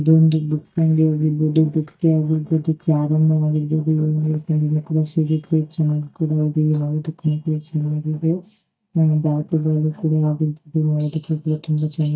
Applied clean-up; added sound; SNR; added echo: neural mask model DeepFilterNet 3.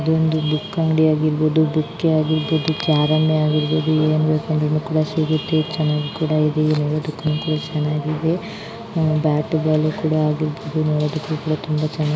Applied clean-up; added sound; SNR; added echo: none; none; none; none.